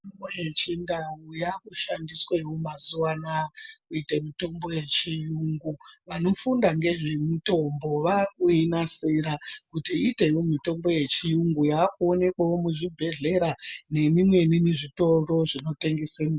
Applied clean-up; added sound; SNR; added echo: none; none; none; none.